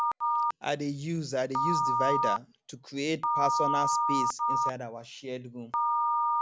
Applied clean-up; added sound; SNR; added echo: none; Telephone; -5 dB; none.